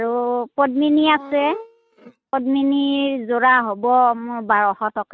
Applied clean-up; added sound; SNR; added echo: neural mask model RNNoise.